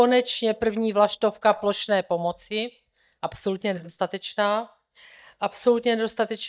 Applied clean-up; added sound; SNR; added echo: neural mask model DeepFilterNet 3.